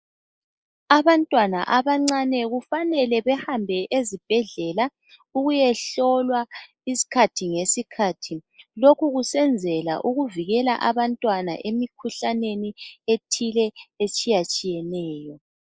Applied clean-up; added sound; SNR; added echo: neural mask model Resemble Enhance denoiser.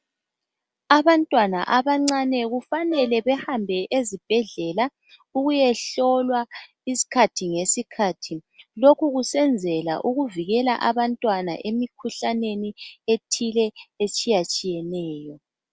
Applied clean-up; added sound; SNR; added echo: none; Brass instrument; 18 dB; none.